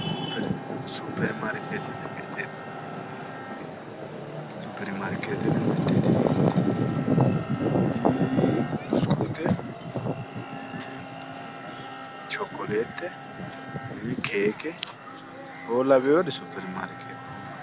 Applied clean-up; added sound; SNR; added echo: none; Bowed string instrument + Traffic noise, roadway noise; 9 dB; none.